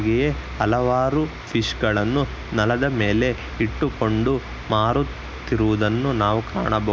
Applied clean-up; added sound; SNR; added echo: none; none; none; none.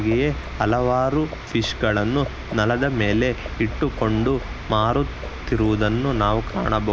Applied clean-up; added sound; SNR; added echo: none; Livestock, farm animals, working animals; 13 dB; none.